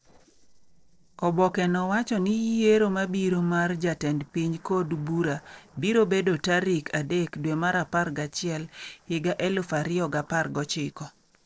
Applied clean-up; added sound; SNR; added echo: neural separator model SepFormer DNS4.